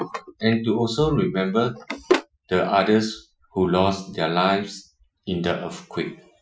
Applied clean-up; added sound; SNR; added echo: classical method Wiener filter.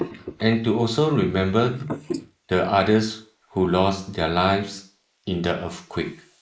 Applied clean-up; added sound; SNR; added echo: neural mask model Resemble Enhance denoiser.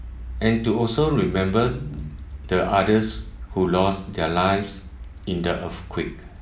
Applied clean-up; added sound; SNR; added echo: none; none; none; none.